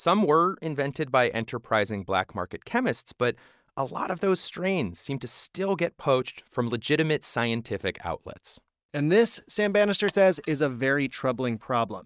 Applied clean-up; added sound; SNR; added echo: neural mask model RNNoise.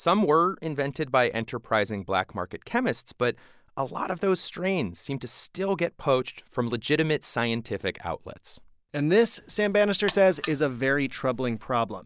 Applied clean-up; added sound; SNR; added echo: none; Alarm; 10 dB; none.